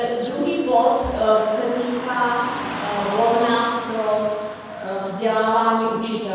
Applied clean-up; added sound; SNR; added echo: none; Car passing by / Traffic noise, roadway noise; 12 dB; reverberation time 1.2 s.